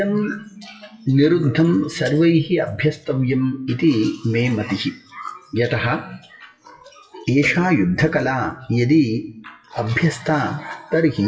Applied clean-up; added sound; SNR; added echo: classical method WPE with log-MMSE.